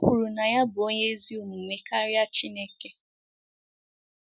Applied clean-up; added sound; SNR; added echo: none; none; none; none.